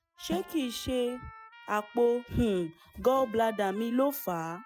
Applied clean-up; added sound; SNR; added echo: classical method spectral subtraction.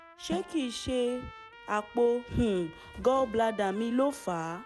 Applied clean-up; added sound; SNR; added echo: none; Snare drum + Trumpet; 17 dB; none.